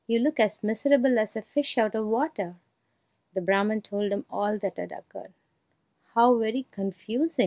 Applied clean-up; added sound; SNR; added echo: none; none; none; none.